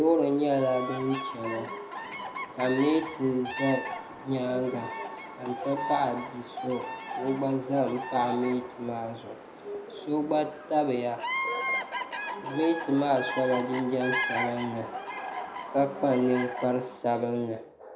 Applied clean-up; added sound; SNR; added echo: none; Bird vocalization, bird call, bird song; 7 dB; reverberation time 0.5 s.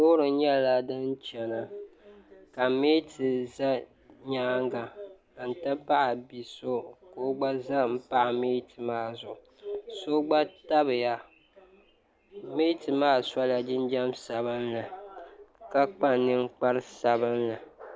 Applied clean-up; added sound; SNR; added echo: none; none; none; none.